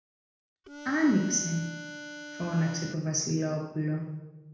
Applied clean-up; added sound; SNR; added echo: none; Harmonica; 12 dB; reverberation time 1.0 s.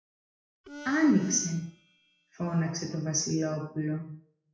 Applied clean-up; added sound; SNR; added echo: classical method WPE with log-MMSE.